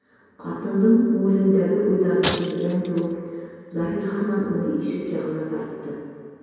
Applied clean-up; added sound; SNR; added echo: none; Shatter; 11 dB; reverberation time 2.2 s.